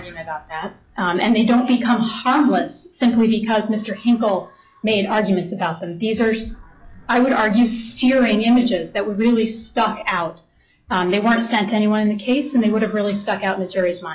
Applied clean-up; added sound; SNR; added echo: classical method log-MMSE.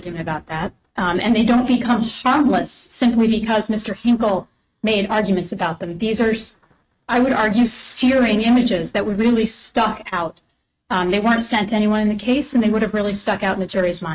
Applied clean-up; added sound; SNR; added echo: neural mask model RNNoise.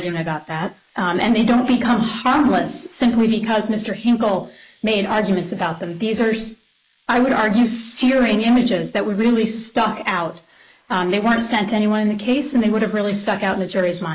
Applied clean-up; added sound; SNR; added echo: neural mask model Resemble Enhance denoiser.